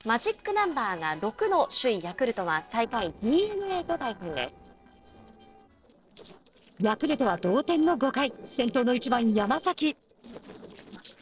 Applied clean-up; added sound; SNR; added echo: neural separator model SepFormer DNS4.